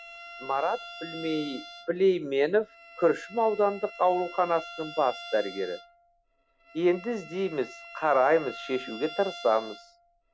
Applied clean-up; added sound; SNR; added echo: none; Bowed string instrument; 16 dB; none.